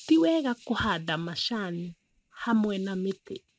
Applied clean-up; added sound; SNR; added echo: neural mask model RNNoise.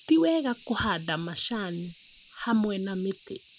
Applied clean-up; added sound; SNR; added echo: none; Hiss; 20 dB; none.